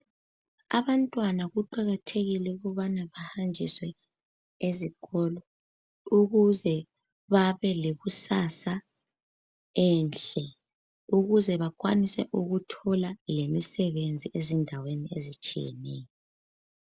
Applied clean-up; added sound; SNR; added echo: none; none; none; none.